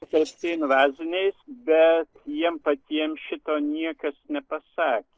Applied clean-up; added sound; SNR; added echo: neural separator model SepFormer DNS4.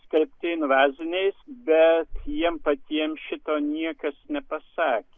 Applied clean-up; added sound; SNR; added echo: none; none; none; none.